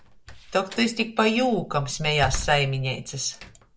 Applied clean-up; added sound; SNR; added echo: none; Slam; 12 dB; none.